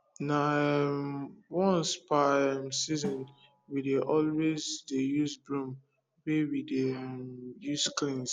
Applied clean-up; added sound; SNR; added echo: none; Snare drum; 19 dB; none.